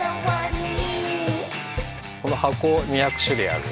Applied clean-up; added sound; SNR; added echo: none; none; none; none.